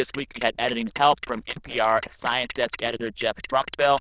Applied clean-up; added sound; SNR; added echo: neural diffusion model UNIVERSE++.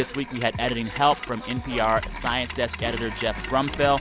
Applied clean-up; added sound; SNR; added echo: none; Mechanisms; 13 dB; none.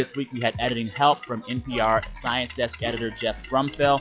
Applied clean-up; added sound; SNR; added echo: classical method log-MMSE.